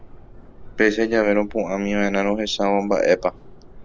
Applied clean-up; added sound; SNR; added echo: none; Subway, metro, underground; 17 dB; none.